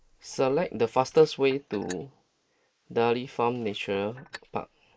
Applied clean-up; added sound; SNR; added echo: neural mask model Resemble Enhance denoiser.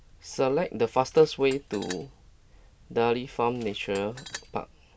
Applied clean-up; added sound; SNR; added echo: none; Tools; 18 dB; none.